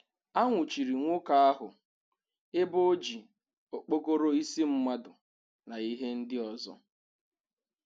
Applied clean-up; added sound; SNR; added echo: none; none; none; none.